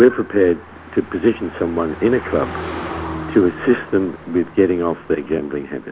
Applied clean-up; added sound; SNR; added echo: none; Car passing by; 14 dB; none.